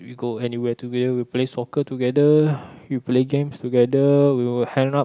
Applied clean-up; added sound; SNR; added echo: none; none; none; none.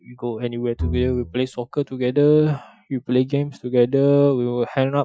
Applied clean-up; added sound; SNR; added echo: classical method Wiener filter.